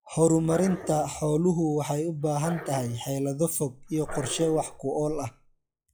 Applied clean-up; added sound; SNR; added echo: classical method log-MMSE.